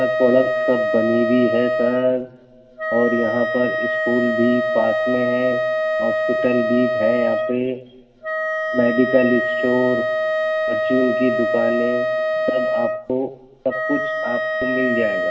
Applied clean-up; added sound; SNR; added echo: none; Wind instrument, woodwind instrument; 0 dB; reverberation time 1.7 s.